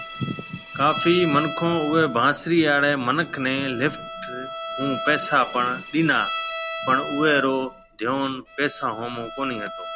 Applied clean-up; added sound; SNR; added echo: none; Bowed string instrument; 10 dB; none.